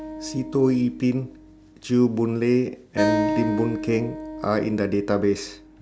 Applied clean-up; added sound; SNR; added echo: none; Acoustic guitar; 7 dB; none.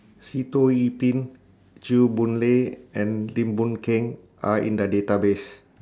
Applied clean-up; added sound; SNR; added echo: none; none; none; none.